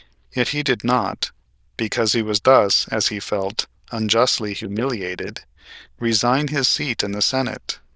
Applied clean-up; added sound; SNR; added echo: neural diffusion model UNIVERSE++.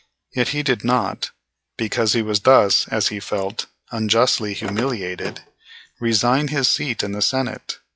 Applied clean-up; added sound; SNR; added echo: classical method log-MMSE.